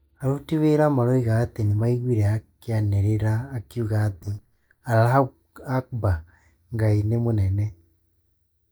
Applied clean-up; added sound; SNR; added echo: neural mask model DeepFilterNet 3.